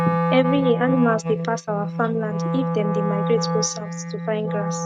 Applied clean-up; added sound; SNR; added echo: neural mask model RNNoise.